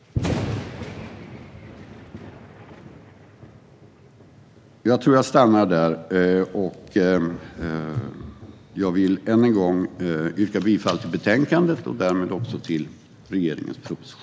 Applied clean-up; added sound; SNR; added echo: none; Thunder; 14 dB; none.